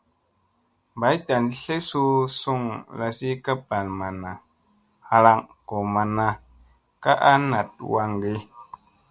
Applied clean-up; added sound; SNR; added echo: none; none; none; none.